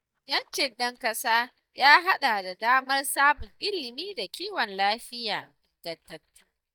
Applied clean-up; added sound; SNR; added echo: neural mask model DeepFilterNet 3.